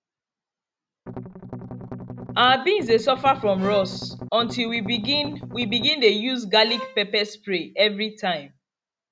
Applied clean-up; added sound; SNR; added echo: none; Bowed string instrument + Strum; 12 dB; none.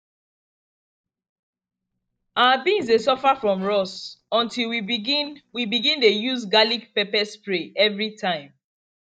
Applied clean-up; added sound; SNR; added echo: neural mask model DeepFilterNet 3.